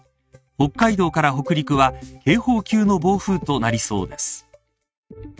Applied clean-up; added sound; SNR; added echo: neural mask model RNNoise.